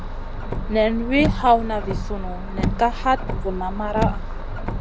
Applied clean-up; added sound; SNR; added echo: none; Car; 2 dB; none.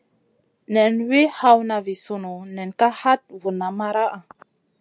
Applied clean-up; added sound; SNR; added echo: none; none; none; none.